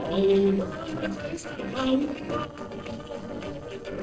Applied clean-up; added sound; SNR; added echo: neural separator model SepFormer DNS4.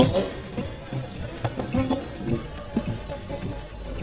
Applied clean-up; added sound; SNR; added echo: neural mask model DeepFilterNet 3.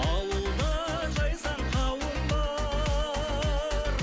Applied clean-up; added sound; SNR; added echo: none; none; none; none.